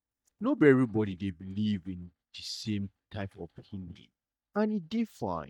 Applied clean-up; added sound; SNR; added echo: neural mask model DeepFilterNet 3.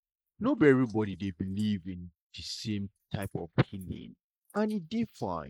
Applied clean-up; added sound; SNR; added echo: neural mask model Resemble Enhance denoiser.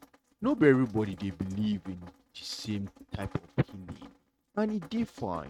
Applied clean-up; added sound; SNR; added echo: neural mask model RNNoise.